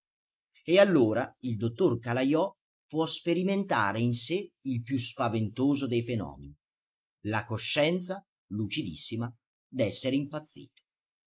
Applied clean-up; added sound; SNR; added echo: neural mask model Resemble Enhance denoiser.